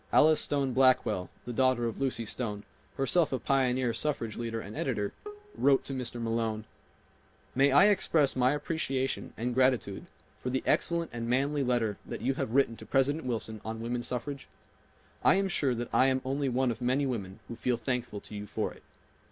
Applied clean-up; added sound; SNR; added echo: none; Bowed string instrument; 19 dB; none.